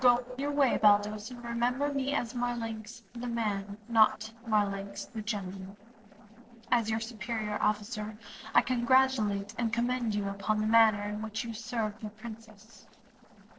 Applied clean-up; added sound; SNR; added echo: neural separator model SepFormer DNS4.